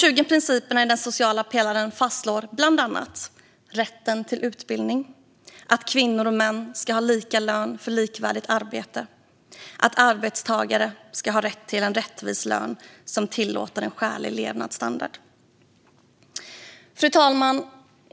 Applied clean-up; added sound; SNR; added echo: none; none; none; none.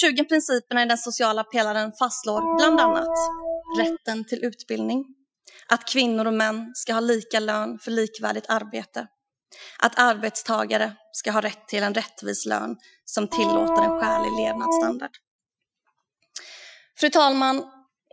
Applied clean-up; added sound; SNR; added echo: classical method Wiener filter.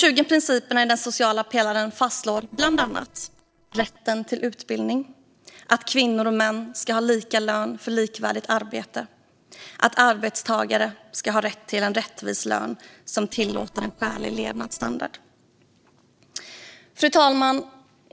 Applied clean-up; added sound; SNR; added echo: neural separator model SepFormer DNS4.